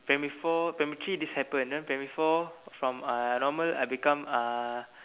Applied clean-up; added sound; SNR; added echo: none; none; none; none.